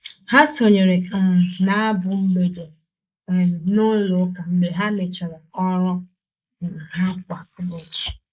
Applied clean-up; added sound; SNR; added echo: neural mask model Resemble Enhance denoiser.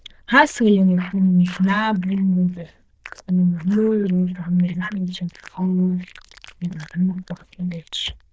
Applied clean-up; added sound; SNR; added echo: neural diffusion model UNIVERSE++.